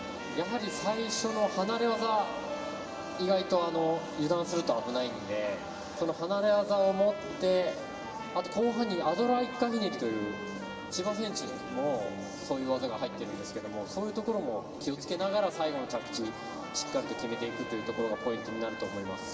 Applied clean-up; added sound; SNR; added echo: none; Trumpet; 14 dB; reverberation time 2.4 s.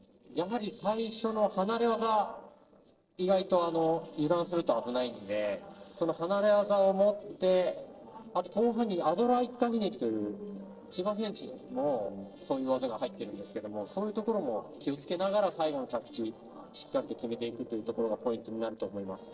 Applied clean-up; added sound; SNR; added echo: neural separator model SepFormer DNS4.